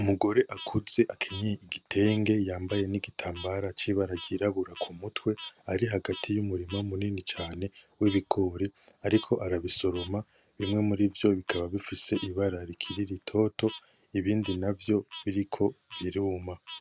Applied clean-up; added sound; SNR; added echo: none; Frog; 19 dB; none.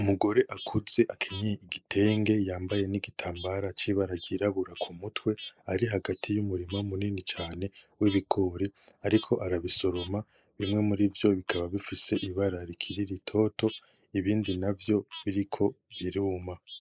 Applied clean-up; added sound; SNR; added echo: neural mask model Resemble Enhance denoiser.